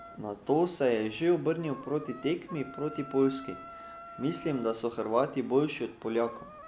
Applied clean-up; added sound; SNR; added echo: none; Wind instrument, woodwind instrument; 18 dB; none.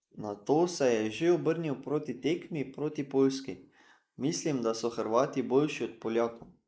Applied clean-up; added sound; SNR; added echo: neural mask model Resemble Enhance denoiser.